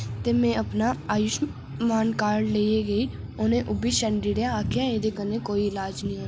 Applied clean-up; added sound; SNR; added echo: none; none; none; none.